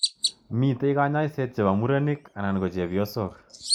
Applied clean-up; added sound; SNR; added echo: neural mask model Resemble Enhance denoiser.